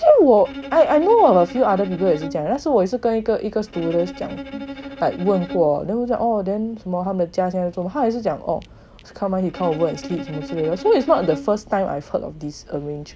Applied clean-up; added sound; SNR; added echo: none; Bowed string instrument; 14 dB; none.